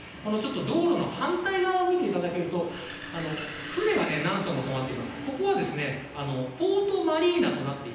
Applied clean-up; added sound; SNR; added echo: none; Animal; 14 dB; reverberation time 0.9 s.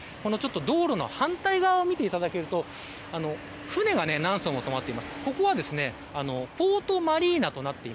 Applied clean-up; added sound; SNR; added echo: none; none; none; none.